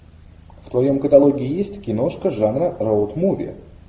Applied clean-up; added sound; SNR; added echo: none; none; none; none.